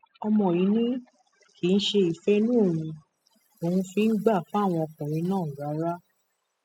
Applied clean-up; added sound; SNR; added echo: classical method spectral subtraction.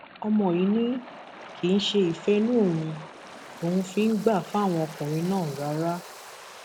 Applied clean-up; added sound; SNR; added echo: none; Waves, surf; 17 dB; none.